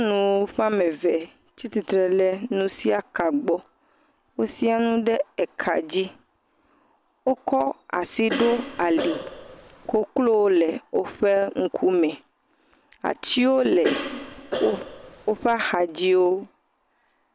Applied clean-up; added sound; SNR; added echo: none; Cough; 8 dB; none.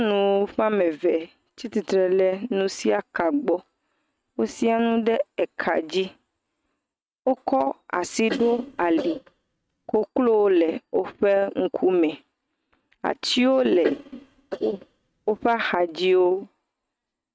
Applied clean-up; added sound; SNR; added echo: neural mask model RNNoise.